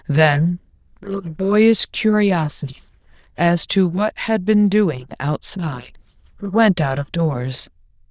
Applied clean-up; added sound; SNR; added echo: neural diffusion model UNIVERSE++.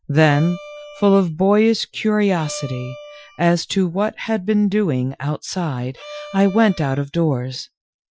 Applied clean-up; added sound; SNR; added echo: classical method Wiener filter.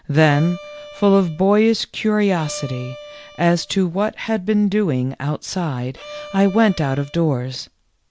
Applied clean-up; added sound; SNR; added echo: none; Bowed string instrument; 18 dB; none.